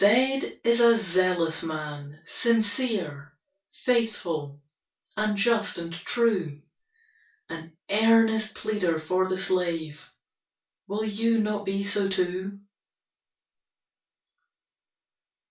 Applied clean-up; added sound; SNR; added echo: none; none; none; reverberation time 0.2 s.